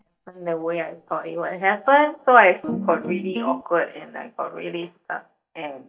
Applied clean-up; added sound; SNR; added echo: neural mask model DeepFilterNet 3.